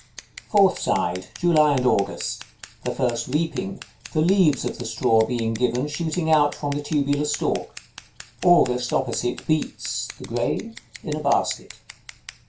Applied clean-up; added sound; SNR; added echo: none; Scissors; 19 dB; reverberation time 0.2 s.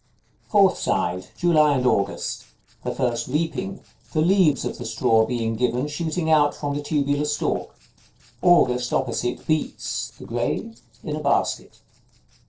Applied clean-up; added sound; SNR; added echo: neural separator model SepFormer DNS4.